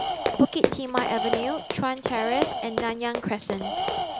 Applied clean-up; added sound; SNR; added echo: none; Tools + Run; 0 dB; none.